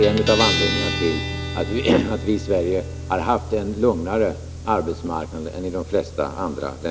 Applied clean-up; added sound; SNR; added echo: none; Guitar; 5 dB; none.